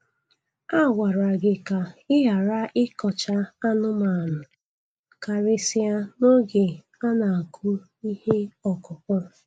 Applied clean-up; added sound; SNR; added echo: neural mask model Resemble Enhance denoiser.